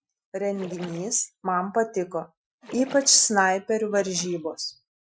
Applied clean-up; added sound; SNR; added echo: classical method Wiener filter.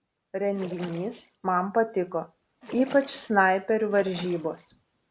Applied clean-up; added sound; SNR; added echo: none; Splash, splatter; 19 dB; none.